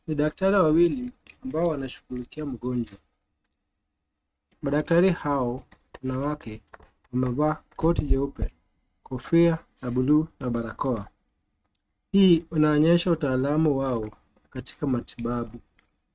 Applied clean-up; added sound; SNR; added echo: neural mask model RNNoise.